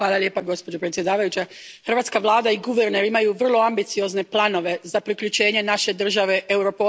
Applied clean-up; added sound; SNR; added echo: none; none; none; none.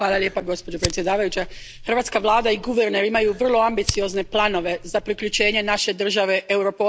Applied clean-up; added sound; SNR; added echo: none; Fire; 12 dB; none.